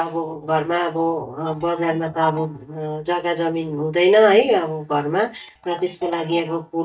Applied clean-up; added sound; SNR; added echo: neural mask model DeepFilterNet 3.